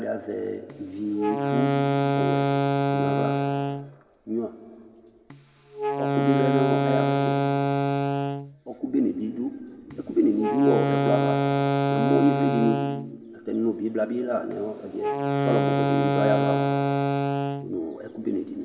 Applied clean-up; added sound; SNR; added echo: none; Wind instrument, woodwind instrument; -3 dB; reverberation time 1.4 s.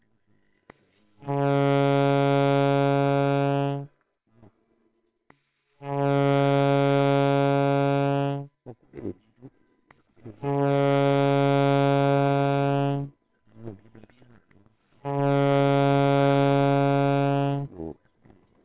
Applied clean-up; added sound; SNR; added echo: neural separator model SepFormer WHAMR!.